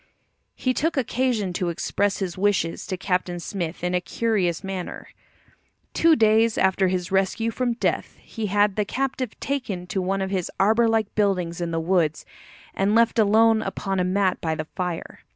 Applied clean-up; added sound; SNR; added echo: none; none; none; none.